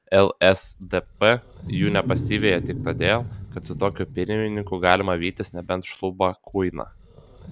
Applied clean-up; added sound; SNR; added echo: none; Wild animals; 10 dB; none.